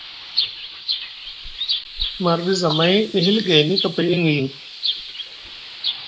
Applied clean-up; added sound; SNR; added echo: neural mask model Resemble Enhance denoiser.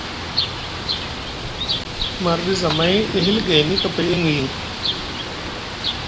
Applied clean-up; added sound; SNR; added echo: none; Bird; 2 dB; none.